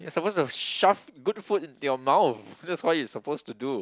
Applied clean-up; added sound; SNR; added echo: none; none; none; none.